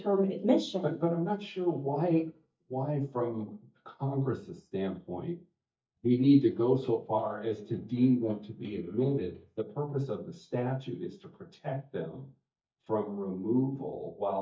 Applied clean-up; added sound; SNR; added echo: neural mask model DeepFilterNet 3.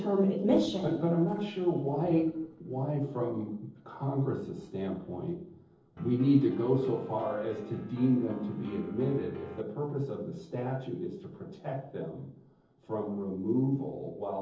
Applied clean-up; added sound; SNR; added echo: neural separator model SepFormer DNS4.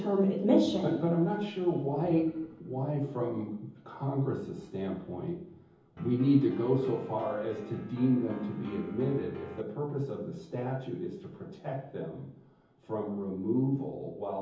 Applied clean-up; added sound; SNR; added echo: none; Piano; 17 dB; reverberation time 0.7 s.